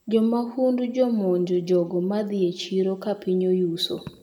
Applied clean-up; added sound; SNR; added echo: none; none; none; reverberation time 1.6 s.